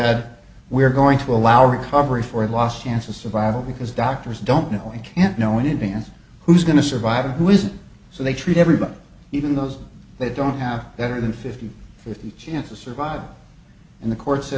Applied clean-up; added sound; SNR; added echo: none; none; none; none.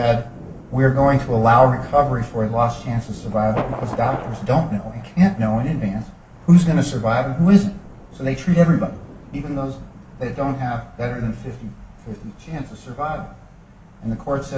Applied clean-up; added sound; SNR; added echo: none; Thunder; 17 dB; reverberation time 0.2 s.